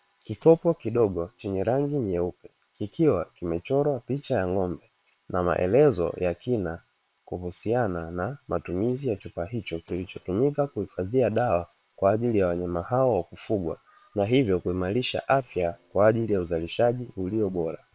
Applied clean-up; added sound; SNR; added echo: neural separator model SepFormer WHAM!.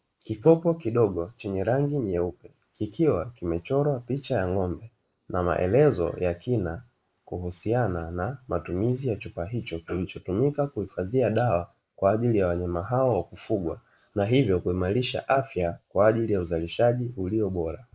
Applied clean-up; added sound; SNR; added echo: neural mask model Resemble Enhance denoiser.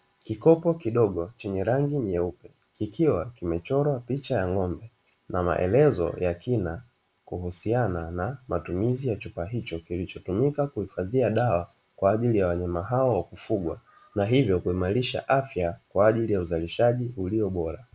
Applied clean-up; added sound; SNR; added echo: none; none; none; none.